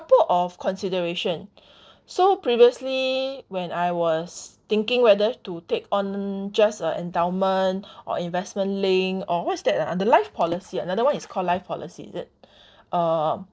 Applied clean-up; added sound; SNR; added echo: neural separator model SepFormer DNS4.